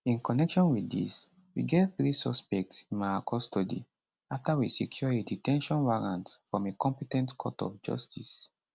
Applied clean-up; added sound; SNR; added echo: none; none; none; none.